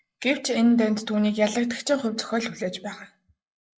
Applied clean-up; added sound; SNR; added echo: neural mask model Resemble Enhance denoiser.